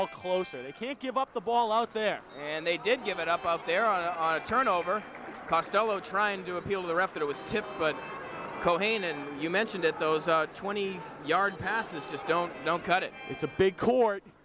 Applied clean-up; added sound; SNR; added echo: none; Harmonica; 19 dB; none.